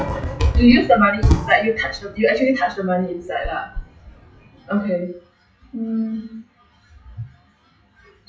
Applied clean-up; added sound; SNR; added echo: classical method WPE with log-MMSE.